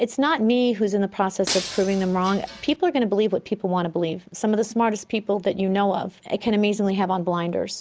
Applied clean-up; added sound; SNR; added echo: none; Shatter; 10 dB; none.